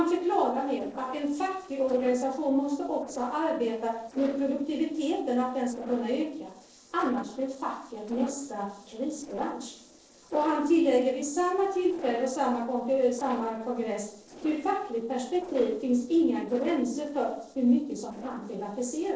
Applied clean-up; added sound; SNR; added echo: neural separator model SepFormer DNS4.